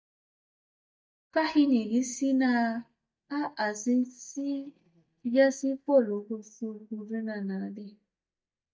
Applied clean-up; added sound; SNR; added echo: neural mask model DeepFilterNet 3.